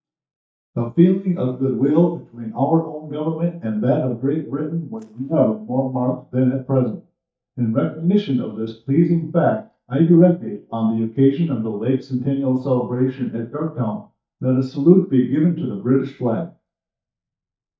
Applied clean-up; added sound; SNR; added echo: neural mask model DeepFilterNet 3.